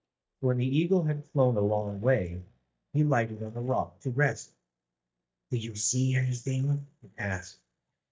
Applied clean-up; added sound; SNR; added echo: neural mask model DeepFilterNet 3.